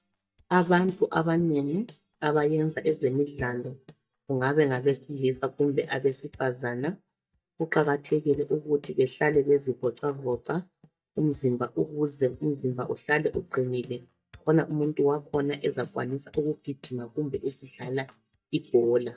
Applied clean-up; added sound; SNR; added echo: neural mask model DeepFilterNet 3.